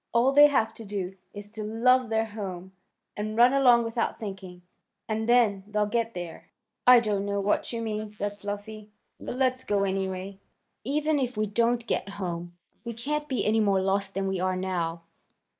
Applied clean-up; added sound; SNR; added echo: neural mask model Resemble Enhance denoiser.